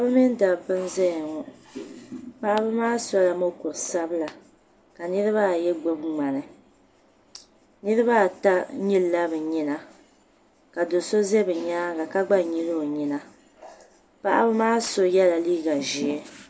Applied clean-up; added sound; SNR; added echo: none; none; none; none.